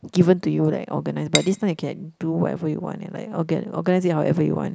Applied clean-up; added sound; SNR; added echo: none; Cutlery, silverware / Dishes, pots, and pans; 5 dB; none.